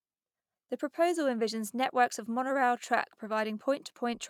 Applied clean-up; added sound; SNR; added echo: none; none; none; none.